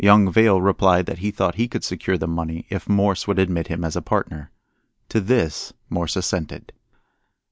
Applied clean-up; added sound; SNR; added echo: none; none; none; none.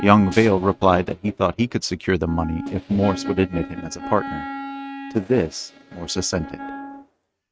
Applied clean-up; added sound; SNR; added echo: neural mask model RNNoise.